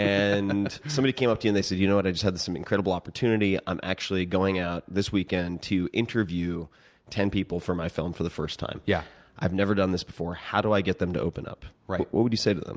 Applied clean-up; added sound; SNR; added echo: none; none; none; none.